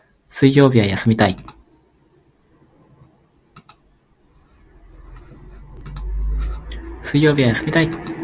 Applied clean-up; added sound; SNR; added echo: none; none; none; none.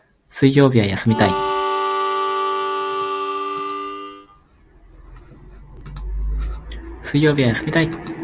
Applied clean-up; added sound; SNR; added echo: none; Harmonica; 1 dB; none.